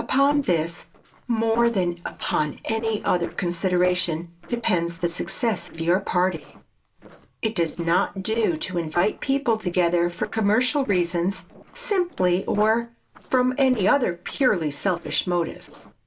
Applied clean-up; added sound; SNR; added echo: neural separator model SepFormer DNS4.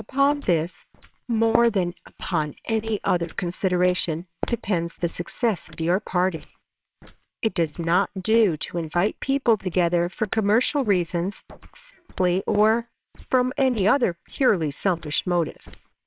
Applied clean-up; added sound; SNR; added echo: neural separator model SepFormer WHAMR!.